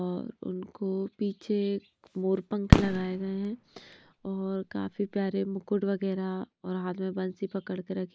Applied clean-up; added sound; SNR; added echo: none; Fireworks; -1 dB; none.